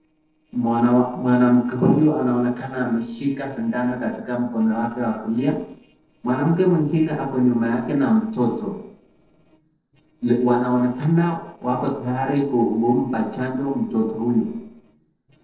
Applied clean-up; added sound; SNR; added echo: neural separator model SepFormer DNS4.